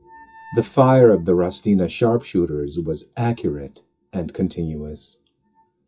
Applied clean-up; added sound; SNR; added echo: classical method WPE with log-MMSE.